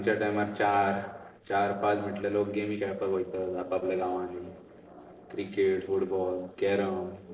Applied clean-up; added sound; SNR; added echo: neural separator model SepFormer DNS4.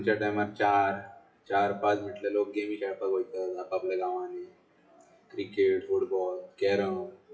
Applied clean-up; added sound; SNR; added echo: classical method WPE with log-MMSE.